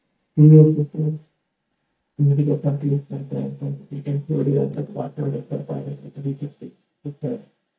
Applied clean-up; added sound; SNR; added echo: neural mask model DeepFilterNet 3.